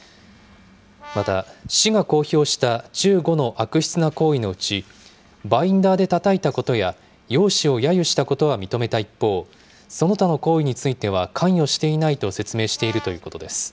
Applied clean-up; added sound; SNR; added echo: none; Brass instrument; 19 dB; none.